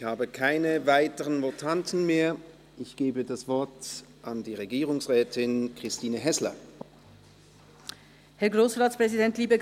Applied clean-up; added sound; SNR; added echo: none; none; none; none.